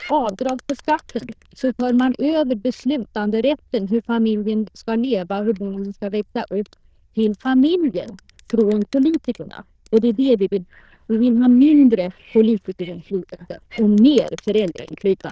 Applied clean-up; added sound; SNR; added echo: neural diffusion model UNIVERSE++.